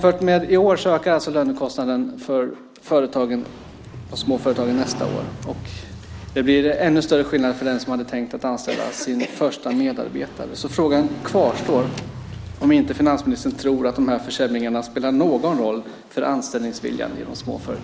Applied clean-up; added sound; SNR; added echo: none; Motorcycle; 15 dB; none.